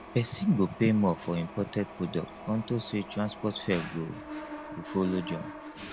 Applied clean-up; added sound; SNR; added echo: none; Mechanisms; 13 dB; none.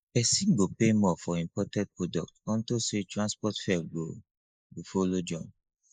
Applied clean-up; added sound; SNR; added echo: neural mask model Resemble Enhance denoiser.